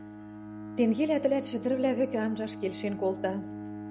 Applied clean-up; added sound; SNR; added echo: none; Bowed string instrument; 11 dB; none.